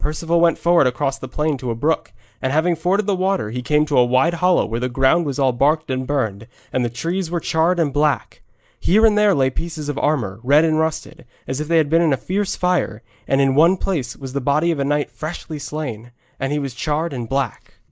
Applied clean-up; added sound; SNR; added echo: neural mask model Resemble Enhance denoiser.